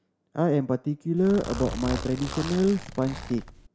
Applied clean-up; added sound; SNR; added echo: none; Zipper (clothing); 10 dB; none.